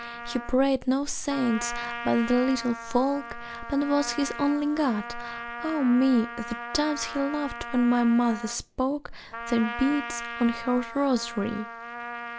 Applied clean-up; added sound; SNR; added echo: none; Trumpet; 11 dB; none.